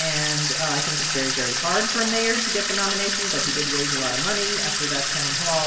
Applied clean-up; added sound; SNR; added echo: none; Sink (filling or washing) / Water tap, faucet; -3 dB; reverberation time 2.0 s.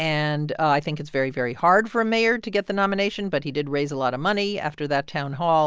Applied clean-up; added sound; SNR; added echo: none; none; none; none.